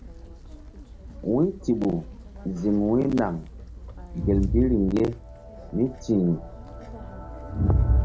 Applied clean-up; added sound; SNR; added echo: none; Crowd; 3 dB; none.